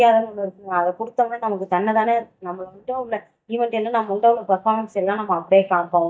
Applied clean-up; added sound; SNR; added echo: neural mask model DeepFilterNet 3.